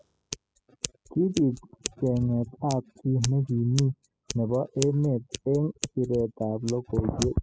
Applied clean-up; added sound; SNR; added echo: classical method spectral subtraction.